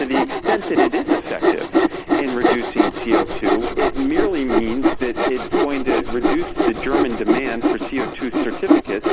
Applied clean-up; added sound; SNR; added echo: none; Sawing; -4 dB; none.